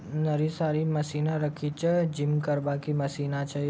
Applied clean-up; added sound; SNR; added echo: none; none; none; none.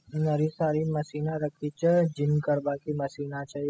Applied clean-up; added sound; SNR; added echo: classical method spectral subtraction.